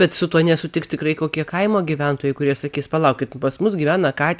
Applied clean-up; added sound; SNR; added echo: none; none; none; none.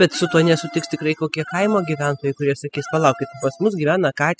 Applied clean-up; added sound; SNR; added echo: classical method spectral subtraction.